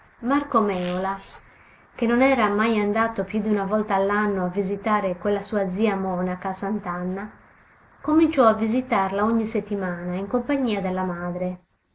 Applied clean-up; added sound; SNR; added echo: none; Zipper (clothing); 18 dB; none.